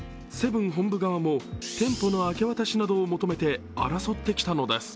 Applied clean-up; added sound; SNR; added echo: none; none; none; none.